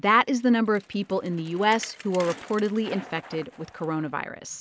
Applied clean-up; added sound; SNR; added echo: none; Bicycle; 19 dB; none.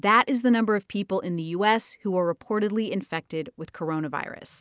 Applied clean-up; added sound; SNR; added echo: none; none; none; none.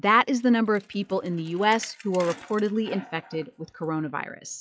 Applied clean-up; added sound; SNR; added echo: classical method log-MMSE.